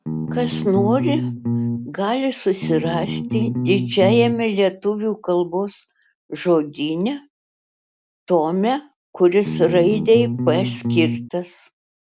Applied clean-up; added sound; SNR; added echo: none; Bass guitar; 2 dB; none.